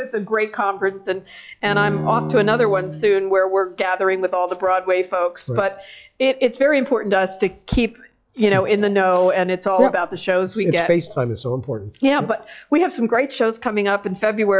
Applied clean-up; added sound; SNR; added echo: classical method log-MMSE.